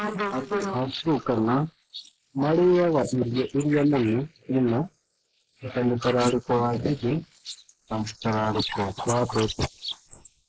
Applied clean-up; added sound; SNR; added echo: neural mask model Resemble Enhance denoiser.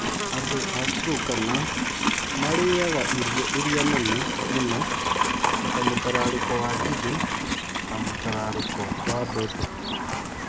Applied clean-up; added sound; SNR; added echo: none; Livestock, farm animals, working animals; -3 dB; none.